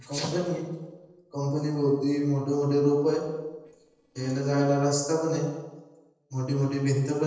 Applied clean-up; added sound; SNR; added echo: neural separator model SepFormer DNS4.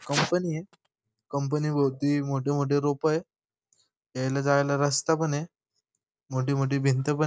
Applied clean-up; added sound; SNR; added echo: none; none; none; none.